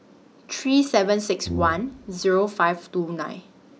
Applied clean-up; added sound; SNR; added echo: none; Brass instrument; 9 dB; none.